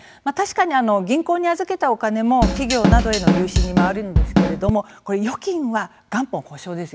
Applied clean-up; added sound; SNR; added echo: none; Drum kit; -4 dB; none.